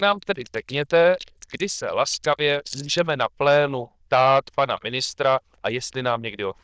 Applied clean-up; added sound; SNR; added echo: neural diffusion model UNIVERSE++.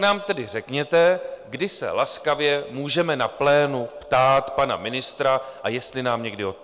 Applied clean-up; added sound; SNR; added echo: none; none; none; none.